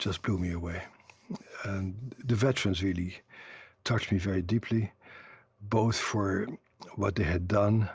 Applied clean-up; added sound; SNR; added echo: none; none; none; none.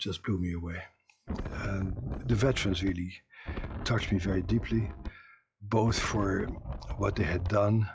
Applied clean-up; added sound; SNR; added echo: classical method log-MMSE.